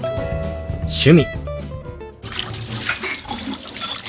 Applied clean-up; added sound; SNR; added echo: none; none; none; none.